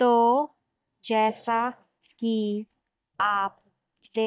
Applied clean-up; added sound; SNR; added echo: neural mask model DeepFilterNet 3.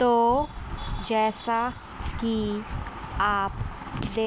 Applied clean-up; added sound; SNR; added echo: none; none; none; none.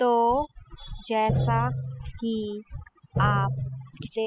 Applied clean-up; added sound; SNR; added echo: classical method spectral subtraction.